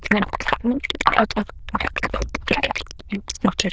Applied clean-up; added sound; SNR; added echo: neural diffusion model UNIVERSE++.